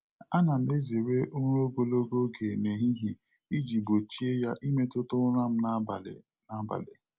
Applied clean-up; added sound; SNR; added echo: none; none; none; none.